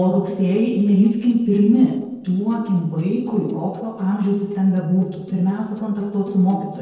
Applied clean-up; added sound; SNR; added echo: neural separator model SepFormer DNS4.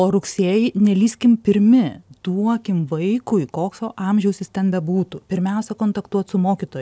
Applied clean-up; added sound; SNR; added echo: none; none; none; none.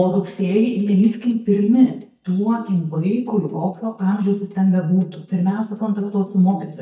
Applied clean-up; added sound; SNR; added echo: neural mask model DeepFilterNet 3.